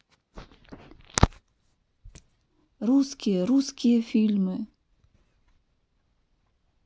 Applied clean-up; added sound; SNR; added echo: none; none; none; none.